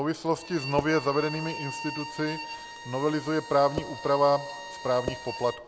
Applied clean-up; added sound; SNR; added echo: none; Percussion + Bowed string instrument; 11 dB; none.